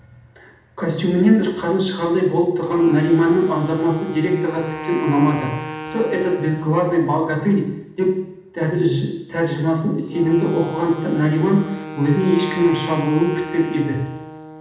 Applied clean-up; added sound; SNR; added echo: none; Wind instrument, woodwind instrument; 14 dB; reverberation time 0.8 s.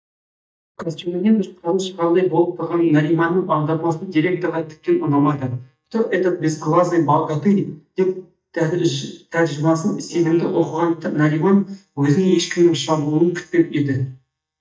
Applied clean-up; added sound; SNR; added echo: neural mask model DeepFilterNet 3.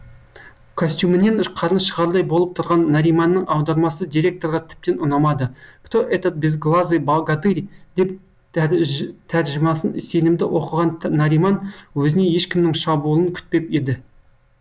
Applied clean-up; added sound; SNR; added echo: none; none; none; none.